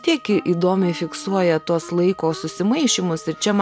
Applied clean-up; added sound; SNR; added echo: none; Wind instrument, woodwind instrument + Wind instrument, woodwind instrument; 19 dB; none.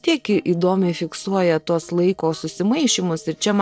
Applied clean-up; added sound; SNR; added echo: neural separator model SepFormer DNS4.